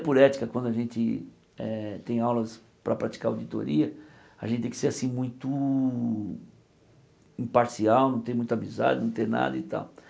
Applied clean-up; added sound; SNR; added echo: none; none; none; none.